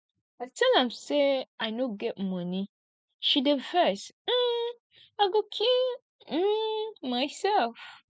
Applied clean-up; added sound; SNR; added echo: none; none; none; none.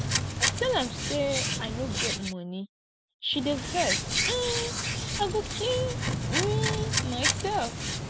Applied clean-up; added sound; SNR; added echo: none; Hands; -2 dB; none.